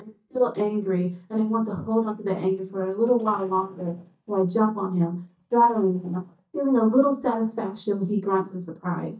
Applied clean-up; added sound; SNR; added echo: neural mask model DeepFilterNet 3.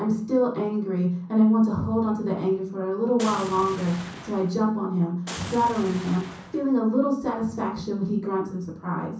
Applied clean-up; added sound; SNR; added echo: none; Boom; 13 dB; reverberation time 0.6 s.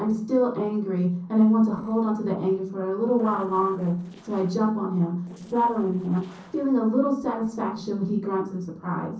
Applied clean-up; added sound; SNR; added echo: neural separator model SepFormer DNS4.